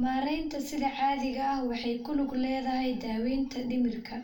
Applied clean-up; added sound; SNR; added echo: none; none; none; reverberation time 0.3 s.